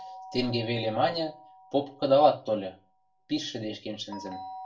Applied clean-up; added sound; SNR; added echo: none; Doorbell; 18 dB; reverberation time 0.3 s.